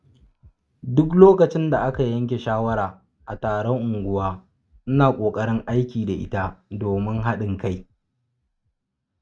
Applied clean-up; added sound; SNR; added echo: neural mask model RNNoise.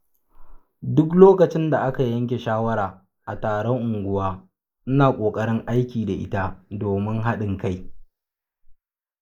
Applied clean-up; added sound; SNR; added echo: neural mask model Resemble Enhance denoiser.